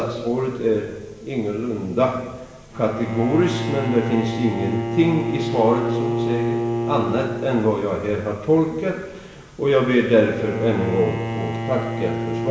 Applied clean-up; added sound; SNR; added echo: none; Bowed string instrument; 5 dB; reverberation time 1.0 s.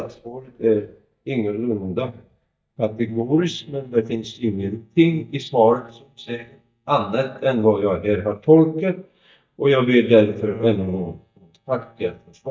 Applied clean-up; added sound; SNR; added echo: neural mask model DeepFilterNet 3.